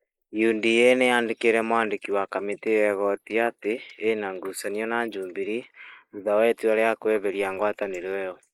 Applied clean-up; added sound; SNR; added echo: neural mask model Resemble Enhance denoiser.